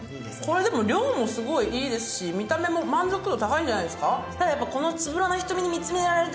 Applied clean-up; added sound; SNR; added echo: none; none; none; none.